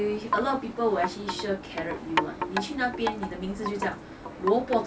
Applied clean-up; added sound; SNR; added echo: none; Wind chime; 5 dB; none.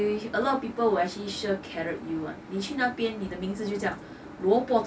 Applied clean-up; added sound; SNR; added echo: none; none; none; none.